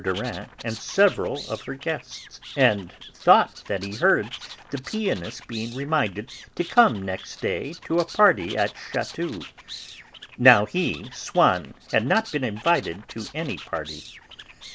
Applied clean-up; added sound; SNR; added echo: none; Animal; 17 dB; none.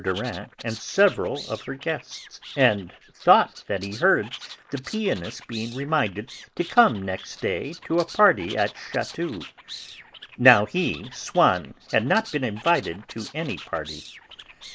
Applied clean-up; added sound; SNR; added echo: neural mask model Resemble Enhance denoiser.